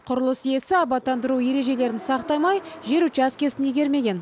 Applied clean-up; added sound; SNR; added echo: none; none; none; none.